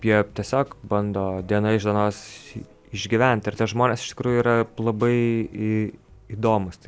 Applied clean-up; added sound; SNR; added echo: none; none; none; none.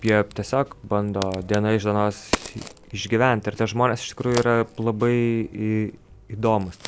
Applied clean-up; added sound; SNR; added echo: none; Crack; 15 dB; none.